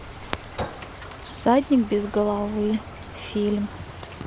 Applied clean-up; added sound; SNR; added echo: none; Chink, clink + Stream / Trickle, dribble; 14 dB; none.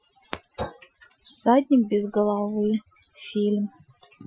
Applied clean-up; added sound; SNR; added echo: classical method Wiener filter.